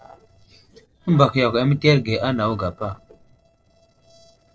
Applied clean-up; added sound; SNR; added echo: neural separator model SepFormer DNS4.